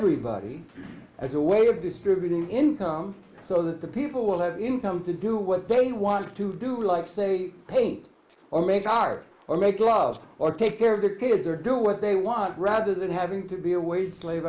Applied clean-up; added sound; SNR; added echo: neural mask model Resemble Enhance denoiser.